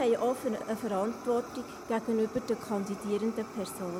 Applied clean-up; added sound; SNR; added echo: none; Fire; 12 dB; none.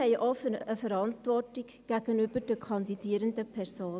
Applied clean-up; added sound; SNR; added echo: none; none; none; none.